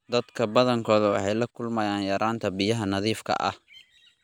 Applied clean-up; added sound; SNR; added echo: none; none; none; none.